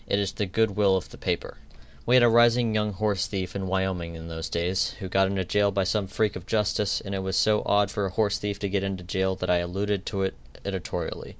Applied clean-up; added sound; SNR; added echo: none; none; none; none.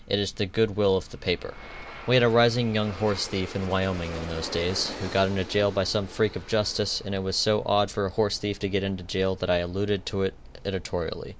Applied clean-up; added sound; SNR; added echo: none; Aircraft; 17 dB; none.